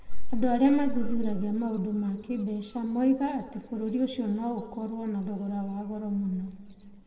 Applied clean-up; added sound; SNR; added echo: neural separator model SepFormer DNS4.